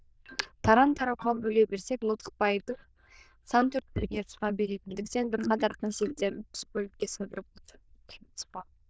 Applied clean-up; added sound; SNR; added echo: neural diffusion model UNIVERSE++.